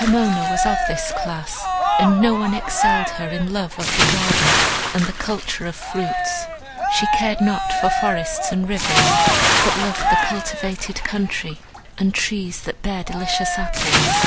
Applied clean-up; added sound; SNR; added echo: none; Cheering + Bathtub (filling or washing) / Splash, splatter; -2 dB; none.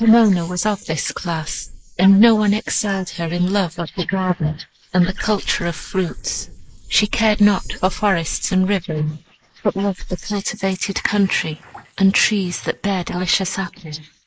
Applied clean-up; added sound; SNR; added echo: neural mask model Resemble Enhance denoiser.